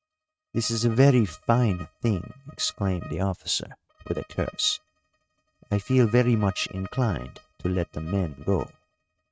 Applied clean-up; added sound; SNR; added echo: neural mask model RNNoise.